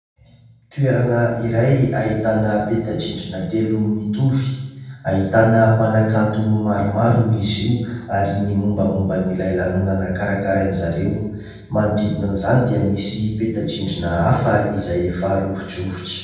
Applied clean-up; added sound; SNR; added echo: none; none; none; reverberation time 1.2 s.